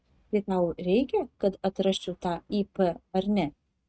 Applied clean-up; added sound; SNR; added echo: neural mask model RNNoise.